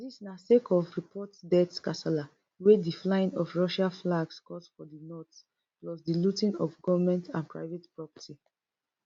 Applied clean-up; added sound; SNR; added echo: none; none; none; none.